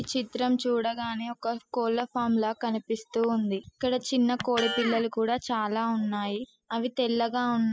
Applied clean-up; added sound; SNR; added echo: classical method spectral subtraction.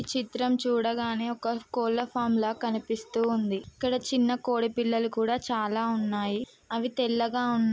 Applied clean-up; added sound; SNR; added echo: none; none; none; none.